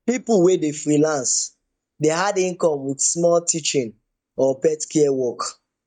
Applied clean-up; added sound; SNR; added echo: neural mask model DeepFilterNet 3.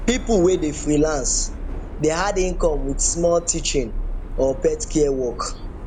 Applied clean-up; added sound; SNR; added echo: none; Subway, metro, underground; 6 dB; none.